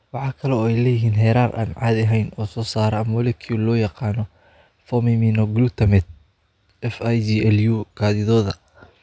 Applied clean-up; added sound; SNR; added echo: none; none; none; none.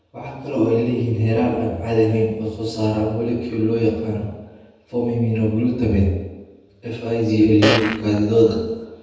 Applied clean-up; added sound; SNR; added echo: none; Fart; 4 dB; reverberation time 1.1 s.